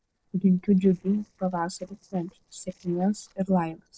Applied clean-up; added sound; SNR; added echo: neural separator model SepFormer DNS4.